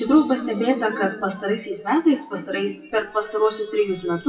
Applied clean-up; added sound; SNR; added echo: classical method WPE with log-MMSE.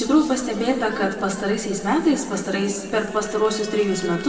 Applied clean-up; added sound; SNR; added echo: none; Crowd; 19 dB; reverberation time 2.5 s.